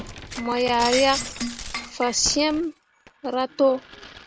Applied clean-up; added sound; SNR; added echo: none; Shatter; 10 dB; none.